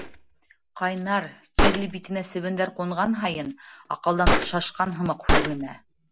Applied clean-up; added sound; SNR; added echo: none; Gunshot, gunfire; -1 dB; none.